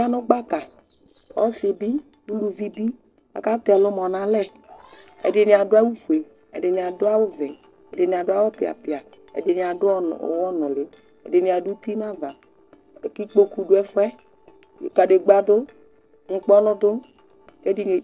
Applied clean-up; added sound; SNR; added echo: neural separator model SepFormer DNS4.